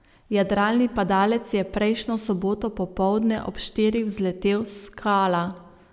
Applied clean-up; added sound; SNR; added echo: none; none; none; none.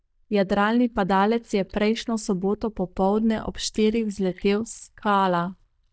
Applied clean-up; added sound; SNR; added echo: neural mask model DeepFilterNet 3.